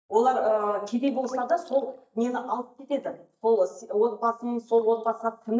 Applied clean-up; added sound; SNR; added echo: neural mask model DeepFilterNet 3.